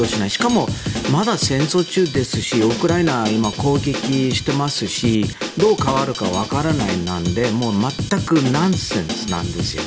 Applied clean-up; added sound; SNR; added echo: none; Drum kit; 6 dB; none.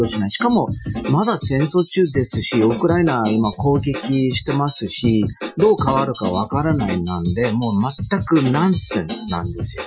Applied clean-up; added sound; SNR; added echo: classical method Wiener filter.